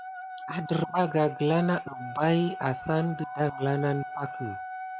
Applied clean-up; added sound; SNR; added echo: none; Wind instrument, woodwind instrument; 10 dB; none.